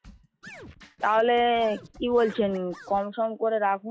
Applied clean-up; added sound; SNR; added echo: classical method log-MMSE.